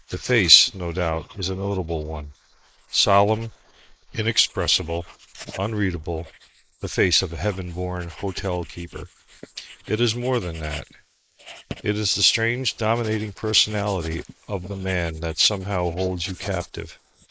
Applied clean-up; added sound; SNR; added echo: neural mask model Resemble Enhance denoiser.